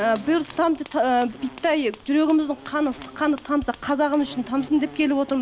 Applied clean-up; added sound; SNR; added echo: none; Fire + Insect; 18 dB; none.